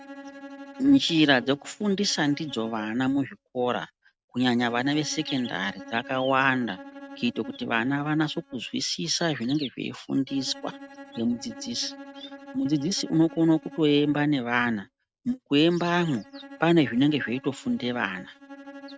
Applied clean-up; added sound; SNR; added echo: neural mask model RNNoise.